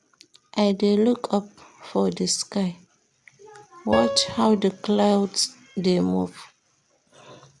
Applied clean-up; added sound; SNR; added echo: none; Piano; 9 dB; none.